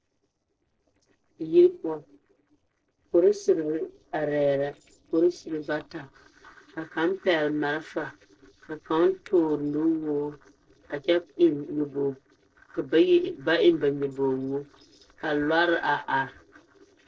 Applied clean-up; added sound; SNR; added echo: neural separator model SepFormer DNS4.